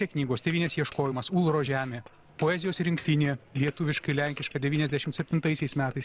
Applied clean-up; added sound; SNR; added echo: neural separator model SepFormer DNS4.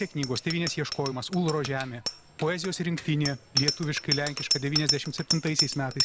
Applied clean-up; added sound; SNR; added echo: none; Bicycle bell; 3 dB; none.